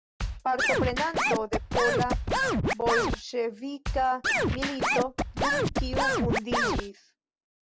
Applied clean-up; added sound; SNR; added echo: none; Scratching (performance technique); -4 dB; none.